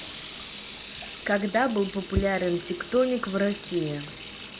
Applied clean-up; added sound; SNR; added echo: none; Sink (filling or washing) / Water tap, faucet; 14 dB; none.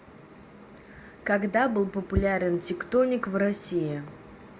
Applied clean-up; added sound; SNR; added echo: none; none; none; none.